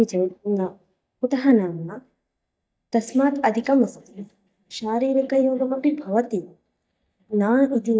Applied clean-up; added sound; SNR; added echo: neural mask model DeepFilterNet 3.